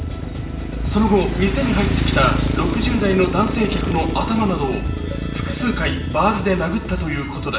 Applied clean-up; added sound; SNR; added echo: none; Motorcycle; 4 dB; reverberation time 0.8 s.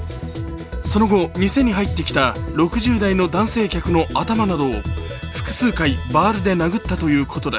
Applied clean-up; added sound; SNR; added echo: none; none; none; none.